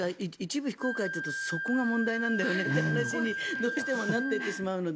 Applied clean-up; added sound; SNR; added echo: none; Wind instrument, woodwind instrument; 5 dB; none.